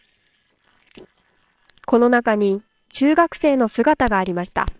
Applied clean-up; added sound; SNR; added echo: neural separator model SepFormer WHAMR!.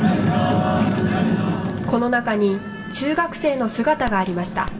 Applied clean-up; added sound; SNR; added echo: none; Scissors; 20 dB; reverberation time 1.3 s.